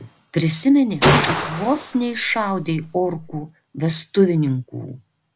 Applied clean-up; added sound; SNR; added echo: none; Gunshot, gunfire; 1 dB; none.